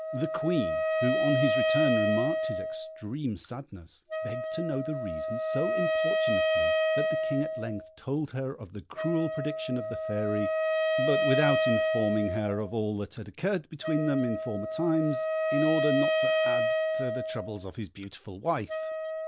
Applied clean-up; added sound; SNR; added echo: none; Wind instrument, woodwind instrument; -2 dB; none.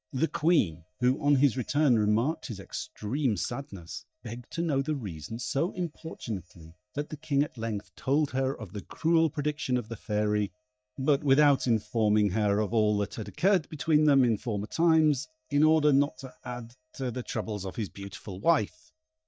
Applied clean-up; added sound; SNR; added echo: neural mask model DeepFilterNet 3.